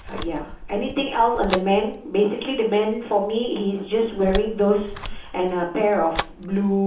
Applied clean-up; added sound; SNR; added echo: none; Camera; 12 dB; reverberation time 1.2 s.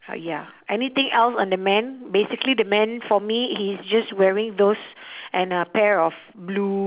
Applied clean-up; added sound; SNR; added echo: none; none; none; none.